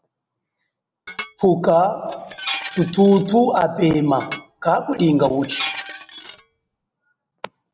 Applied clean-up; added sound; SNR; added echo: none; Dishes, pots, and pans; 12 dB; none.